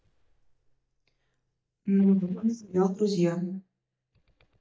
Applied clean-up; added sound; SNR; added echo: neural mask model DeepFilterNet 3.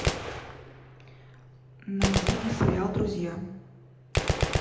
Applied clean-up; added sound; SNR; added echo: none; Gunshot, gunfire; 0 dB; reverberation time 0.8 s.